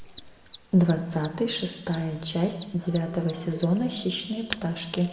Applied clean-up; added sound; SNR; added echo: none; Mechanisms; 19 dB; reverberation time 1.3 s.